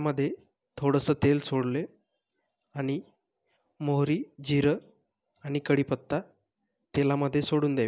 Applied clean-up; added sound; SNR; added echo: none; none; none; none.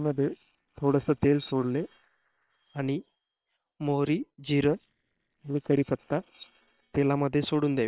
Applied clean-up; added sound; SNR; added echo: neural separator model SepFormer WHAM!.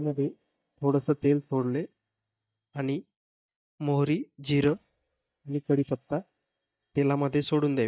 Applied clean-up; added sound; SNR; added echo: neural mask model DeepFilterNet 3.